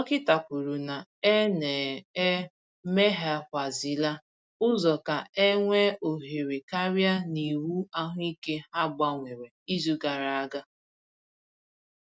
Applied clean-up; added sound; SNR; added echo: none; none; none; none.